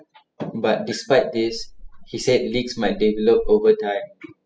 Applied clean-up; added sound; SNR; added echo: classical method spectral subtraction.